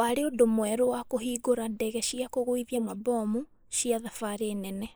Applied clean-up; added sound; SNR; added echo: neural mask model Resemble Enhance denoiser.